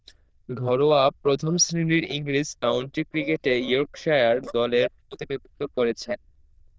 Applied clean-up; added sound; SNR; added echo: neural diffusion model UNIVERSE++.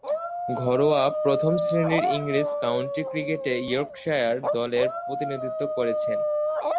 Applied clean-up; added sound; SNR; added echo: none; Dog; 1 dB; none.